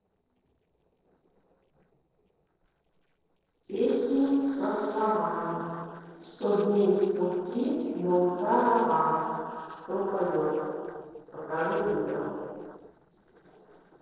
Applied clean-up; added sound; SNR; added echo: neural separator model SepFormer DNS4.